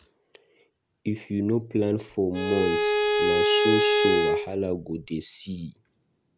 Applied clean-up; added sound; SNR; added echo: none; Bowed string instrument; -5 dB; none.